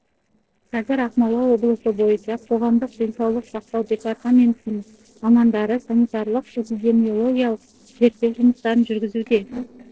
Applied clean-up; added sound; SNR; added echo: neural separator model SepFormer DNS4.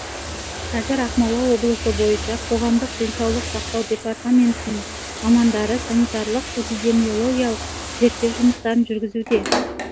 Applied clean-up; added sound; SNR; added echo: none; Bathtub (filling or washing); 8 dB; none.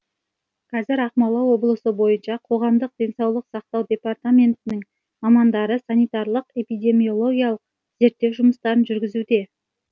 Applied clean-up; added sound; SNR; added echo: none; none; none; none.